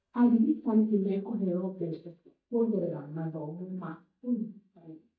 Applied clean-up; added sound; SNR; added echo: neural mask model DeepFilterNet 3.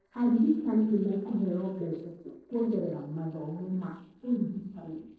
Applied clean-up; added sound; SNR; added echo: neural separator model SepFormer DNS4.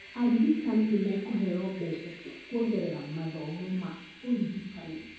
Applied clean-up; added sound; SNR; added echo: none; Train; 19 dB; reverberation time 0.9 s.